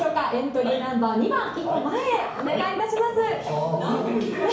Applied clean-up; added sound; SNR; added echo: none; Cough; 16 dB; reverberation time 0.6 s.